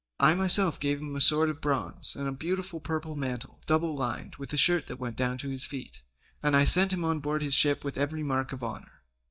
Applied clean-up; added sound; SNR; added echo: neural mask model DeepFilterNet 3.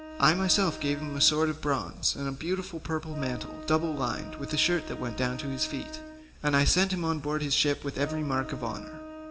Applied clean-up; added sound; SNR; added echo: none; Wind instrument, woodwind instrument; 14 dB; reverberation time 2.1 s.